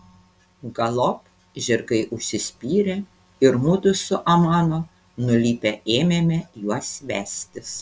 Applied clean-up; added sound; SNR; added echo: none; none; none; none.